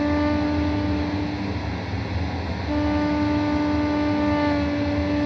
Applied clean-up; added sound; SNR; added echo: none; Wind instrument, woodwind instrument; -2 dB; reverberation time 0.5 s.